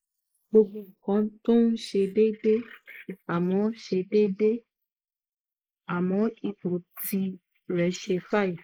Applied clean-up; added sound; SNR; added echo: neural mask model Resemble Enhance denoiser.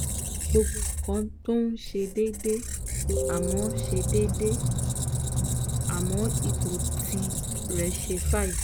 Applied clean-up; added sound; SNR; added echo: none; Squeak; -2 dB; none.